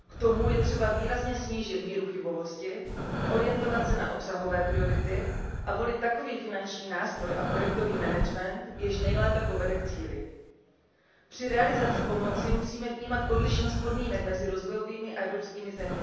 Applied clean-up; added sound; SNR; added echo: none; Breathing; 1 dB; reverberation time 1.1 s.